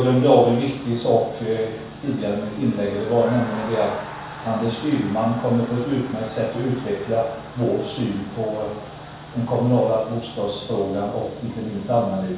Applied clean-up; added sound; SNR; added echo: none; Crowd; 18 dB; reverberation time 0.7 s.